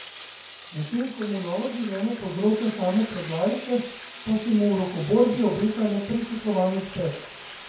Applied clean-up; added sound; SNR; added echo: none; Bathtub (filling or washing); 16 dB; reverberation time 0.6 s.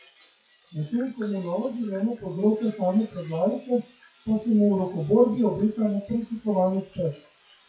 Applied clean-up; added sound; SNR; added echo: classical method WPE with log-MMSE.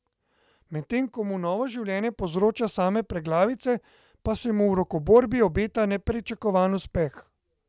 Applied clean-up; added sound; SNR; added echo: none; none; none; none.